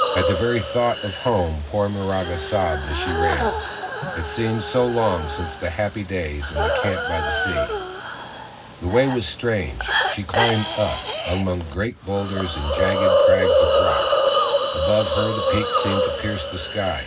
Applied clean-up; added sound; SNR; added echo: none; Hiss; -1 dB; reverberation time 0.4 s.